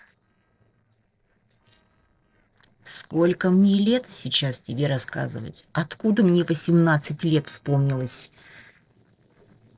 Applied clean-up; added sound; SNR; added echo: neural separator model SepFormer DNS4.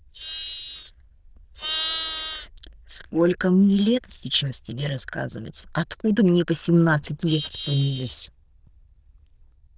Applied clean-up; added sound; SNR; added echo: neural diffusion model UNIVERSE++.